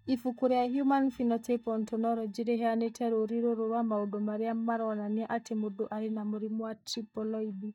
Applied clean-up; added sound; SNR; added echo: neural mask model DeepFilterNet 3.